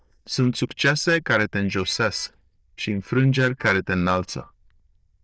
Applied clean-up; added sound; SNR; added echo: neural diffusion model UNIVERSE++.